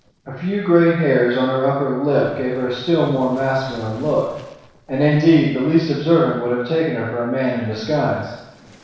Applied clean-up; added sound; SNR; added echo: neural separator model SepFormer DNS4.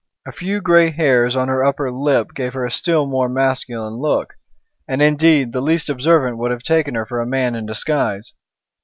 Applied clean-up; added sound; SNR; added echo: none; none; none; none.